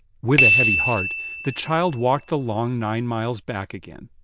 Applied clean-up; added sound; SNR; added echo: neural diffusion model UNIVERSE++.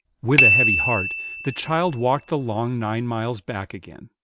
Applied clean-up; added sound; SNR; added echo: none; Bicycle bell; -1 dB; none.